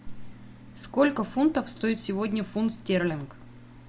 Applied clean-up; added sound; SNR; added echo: none; none; none; none.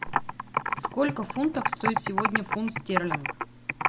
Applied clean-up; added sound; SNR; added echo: none; Computer keyboard; -1 dB; none.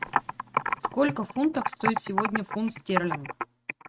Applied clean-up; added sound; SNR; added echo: neural mask model RNNoise.